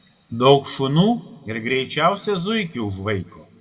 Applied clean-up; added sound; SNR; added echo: none; none; none; reverberation time 1.0 s.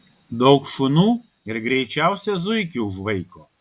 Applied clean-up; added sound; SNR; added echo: none; none; none; none.